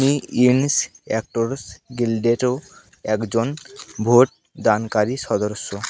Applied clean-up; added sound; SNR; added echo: none; none; none; none.